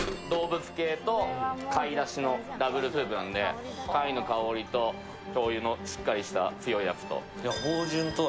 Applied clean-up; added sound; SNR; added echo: none; Bird vocalization, bird call, bird song / Telephone; 17 dB; none.